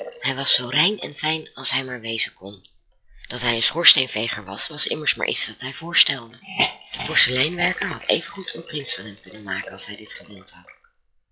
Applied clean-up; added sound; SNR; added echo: classical method log-MMSE.